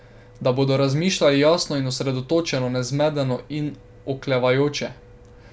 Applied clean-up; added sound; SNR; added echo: none; none; none; none.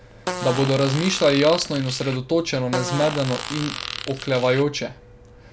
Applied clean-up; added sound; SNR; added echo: none; Fart; 9 dB; none.